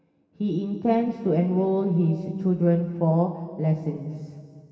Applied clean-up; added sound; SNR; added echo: none; none; none; reverberation time 2.4 s.